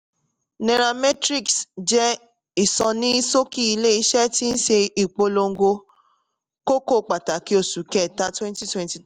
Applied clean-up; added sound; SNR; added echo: none; none; none; none.